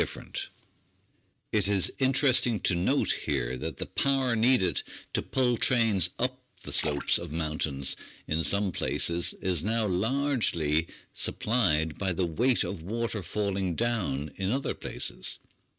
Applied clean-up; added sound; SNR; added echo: neural mask model RNNoise.